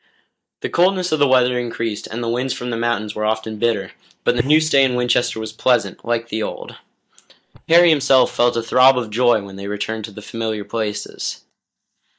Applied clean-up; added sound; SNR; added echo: neural mask model DeepFilterNet 3.